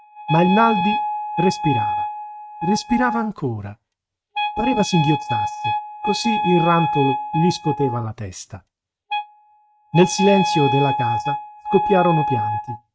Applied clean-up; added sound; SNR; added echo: neural mask model RNNoise.